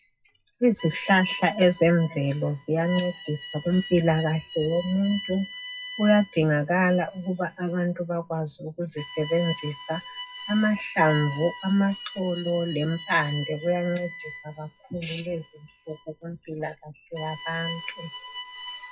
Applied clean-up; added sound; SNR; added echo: classical method WPE with log-MMSE.